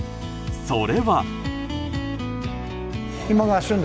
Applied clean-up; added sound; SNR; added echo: none; none; none; none.